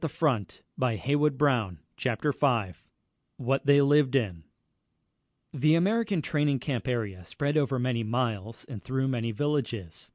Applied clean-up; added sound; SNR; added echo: none; none; none; none.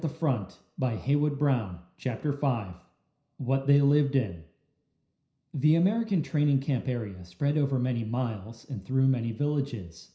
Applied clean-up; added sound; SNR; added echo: none; none; none; reverberation time 0.5 s.